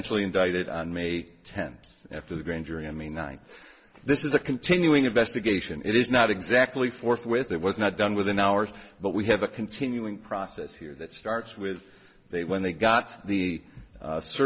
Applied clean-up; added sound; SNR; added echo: none; none; none; none.